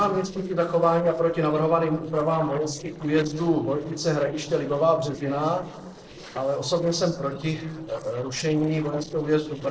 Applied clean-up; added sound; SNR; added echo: neural separator model SepFormer DNS4.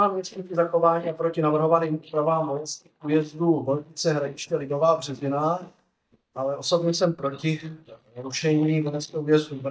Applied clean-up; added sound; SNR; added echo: neural mask model DeepFilterNet 3.